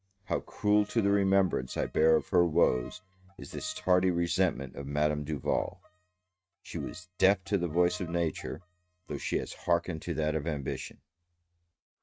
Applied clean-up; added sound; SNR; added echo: neural mask model RNNoise.